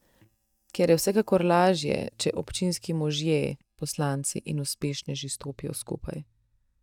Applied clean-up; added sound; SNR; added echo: neural mask model DeepFilterNet 3.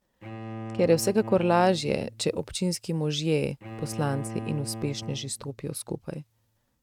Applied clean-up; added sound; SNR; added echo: neural mask model RNNoise.